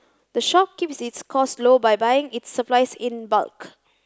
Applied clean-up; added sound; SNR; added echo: none; none; none; none.